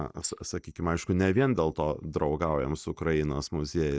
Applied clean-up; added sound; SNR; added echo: neural mask model DeepFilterNet 3.